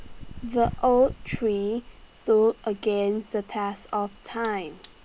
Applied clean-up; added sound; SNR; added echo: none; Fire; 14 dB; none.